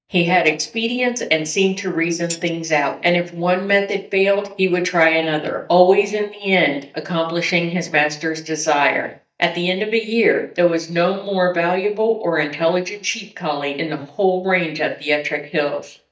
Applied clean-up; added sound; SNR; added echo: neural mask model DeepFilterNet 3.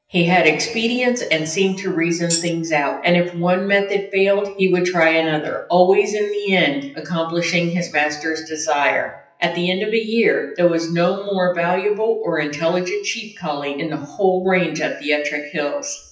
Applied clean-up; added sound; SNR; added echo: classical method WPE with log-MMSE.